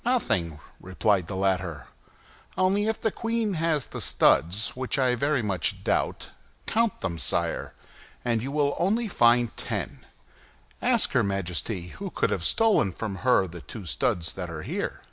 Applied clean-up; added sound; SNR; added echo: none; none; none; none.